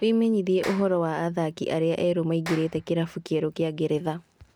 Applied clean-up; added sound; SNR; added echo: none; Clapping; 19 dB; none.